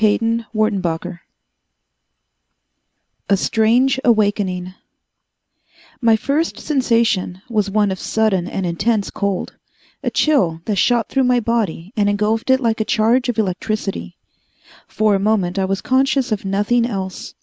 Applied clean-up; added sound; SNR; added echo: none; none; none; none.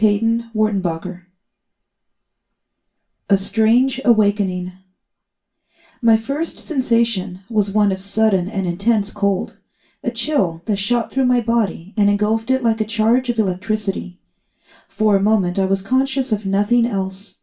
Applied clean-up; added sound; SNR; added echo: none; none; none; reverberation time 0.2 s.